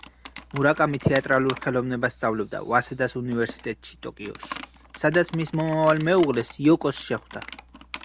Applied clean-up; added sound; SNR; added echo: none; Computer keyboard; 17 dB; none.